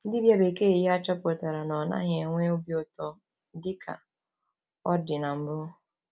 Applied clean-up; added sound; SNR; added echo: none; none; none; none.